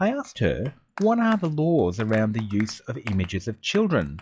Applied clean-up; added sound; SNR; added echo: classical method log-MMSE.